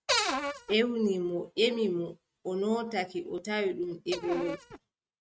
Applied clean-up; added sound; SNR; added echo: neural mask model RNNoise.